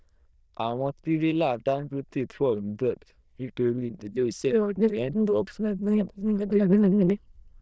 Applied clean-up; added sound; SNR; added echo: neural diffusion model UNIVERSE++.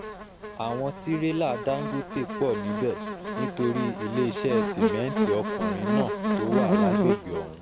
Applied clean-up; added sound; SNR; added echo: none; Buzz; -1 dB; none.